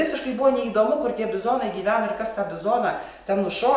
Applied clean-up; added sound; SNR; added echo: none; none; none; none.